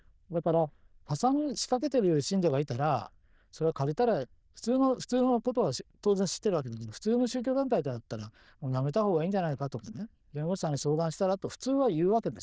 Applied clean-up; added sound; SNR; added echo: neural diffusion model UNIVERSE++.